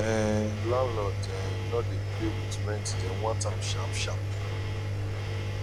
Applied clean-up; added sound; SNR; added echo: none; Engine; -3 dB; none.